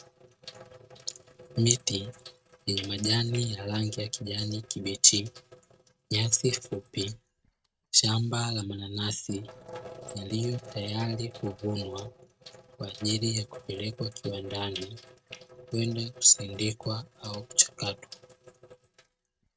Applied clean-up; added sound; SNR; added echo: neural mask model RNNoise.